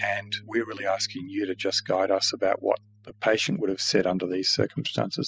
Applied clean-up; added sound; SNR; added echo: classical method spectral subtraction.